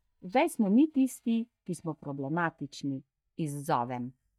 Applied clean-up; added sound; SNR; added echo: neural mask model DeepFilterNet 3.